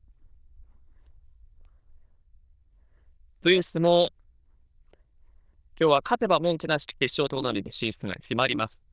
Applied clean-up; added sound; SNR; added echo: neural diffusion model UNIVERSE++.